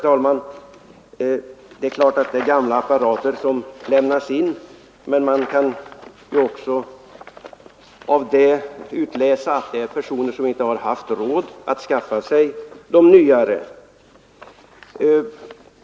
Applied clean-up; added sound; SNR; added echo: none; none; none; none.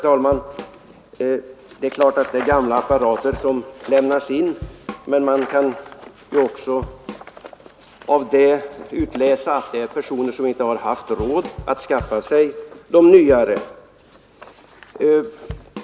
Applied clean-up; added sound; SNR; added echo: none; Drum / Drum kit; 19 dB; none.